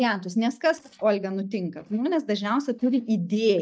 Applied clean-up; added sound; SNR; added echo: neural mask model DeepFilterNet 3.